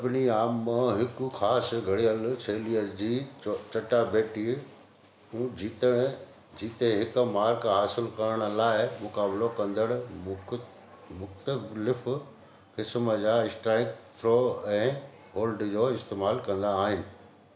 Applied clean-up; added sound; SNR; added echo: none; none; none; none.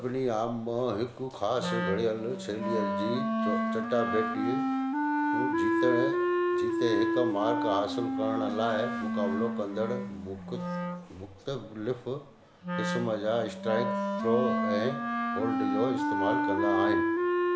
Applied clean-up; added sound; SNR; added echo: none; Wind instrument, woodwind instrument; -2 dB; none.